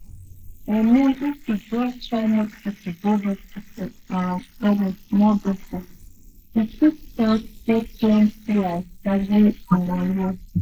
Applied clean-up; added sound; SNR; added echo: neural mask model Resemble Enhance denoiser.